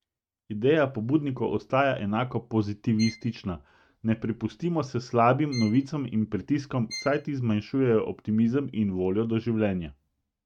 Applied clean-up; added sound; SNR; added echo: neural mask model RNNoise.